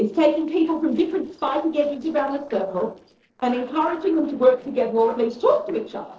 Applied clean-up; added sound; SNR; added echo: neural separator model SepFormer DNS4.